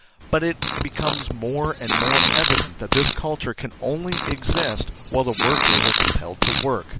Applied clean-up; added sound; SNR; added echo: none; Fart; -2 dB; none.